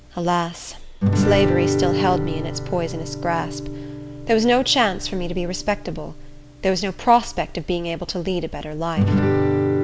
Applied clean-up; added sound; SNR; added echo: none; Guitar; 2 dB; none.